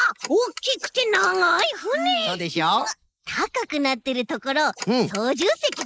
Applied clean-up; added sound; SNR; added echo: neural mask model Resemble Enhance denoiser.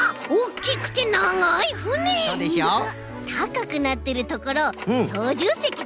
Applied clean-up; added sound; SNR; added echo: none; Crow + Telephone; 15 dB; none.